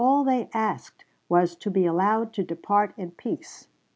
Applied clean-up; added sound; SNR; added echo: none; none; none; none.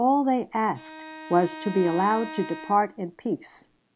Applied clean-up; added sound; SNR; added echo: none; Bowed string instrument; 15 dB; none.